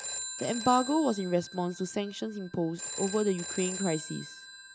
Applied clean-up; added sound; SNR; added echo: none; Telephone; 9 dB; none.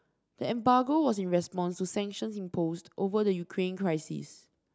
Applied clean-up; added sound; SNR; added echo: none; none; none; none.